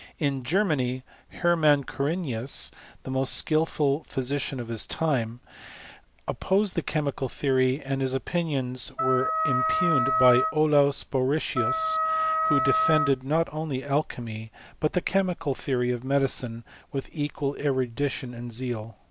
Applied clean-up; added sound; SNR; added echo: none; Wind instrument, woodwind instrument; -1 dB; none.